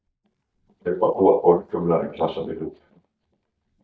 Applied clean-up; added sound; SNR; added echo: neural mask model DeepFilterNet 3.